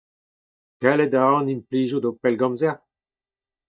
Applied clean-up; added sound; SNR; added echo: neural mask model DeepFilterNet 3.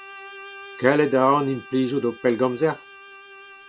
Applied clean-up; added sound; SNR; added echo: none; Bowed string instrument; 19 dB; none.